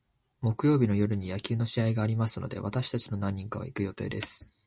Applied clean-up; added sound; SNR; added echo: none; none; none; none.